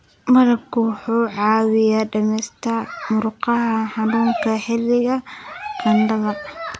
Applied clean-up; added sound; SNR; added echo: none; none; none; none.